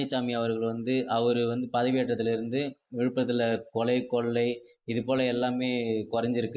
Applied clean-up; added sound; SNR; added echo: neural mask model Resemble Enhance denoiser.